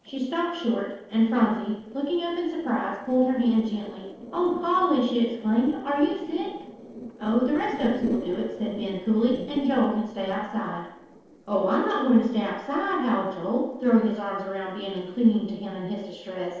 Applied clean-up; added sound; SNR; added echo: neural separator model SepFormer DNS4.